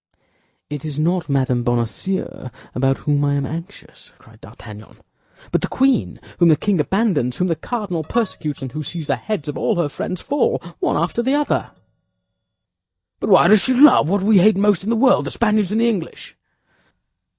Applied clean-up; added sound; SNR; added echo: neural mask model DeepFilterNet 3.